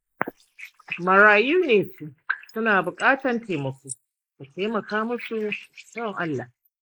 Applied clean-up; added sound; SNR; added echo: neural mask model Resemble Enhance denoiser.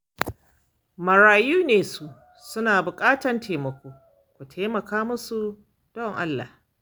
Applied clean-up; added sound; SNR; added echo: none; none; none; none.